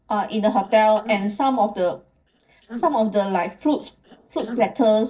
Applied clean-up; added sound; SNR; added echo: neural separator model SepFormer DNS4.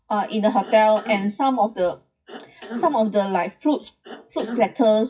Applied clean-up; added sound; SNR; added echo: classical method WPE with log-MMSE.